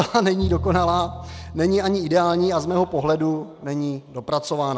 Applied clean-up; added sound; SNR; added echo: none; Bowed string instrument; 11 dB; none.